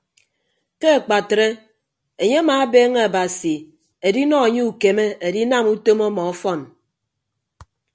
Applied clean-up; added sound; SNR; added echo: none; none; none; none.